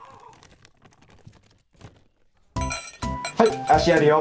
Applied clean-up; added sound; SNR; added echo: none; Dog; 17 dB; none.